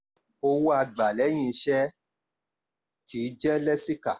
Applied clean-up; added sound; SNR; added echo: none; none; none; none.